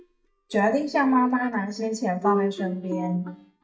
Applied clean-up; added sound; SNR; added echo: neural mask model DeepFilterNet 3.